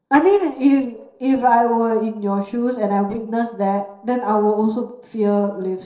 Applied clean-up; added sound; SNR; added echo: neural separator model SepFormer DNS4.